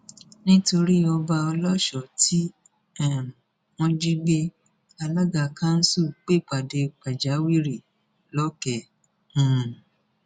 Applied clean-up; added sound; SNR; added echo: none; none; none; none.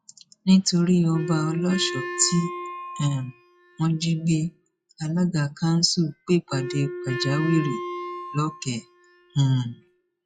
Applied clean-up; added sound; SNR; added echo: classical method log-MMSE.